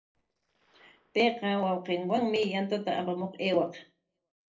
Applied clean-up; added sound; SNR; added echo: neural separator model SepFormer DNS4.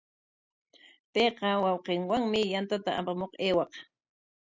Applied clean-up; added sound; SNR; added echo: none; none; none; none.